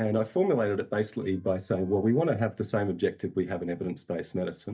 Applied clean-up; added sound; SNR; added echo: neural mask model DeepFilterNet 3.